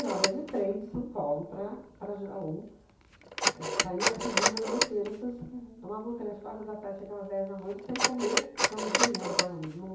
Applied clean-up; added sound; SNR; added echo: none; Telephone; -2 dB; reverberation time 0.6 s.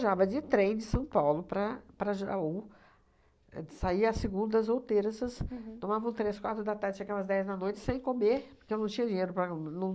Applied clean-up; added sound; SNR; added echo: none; none; none; none.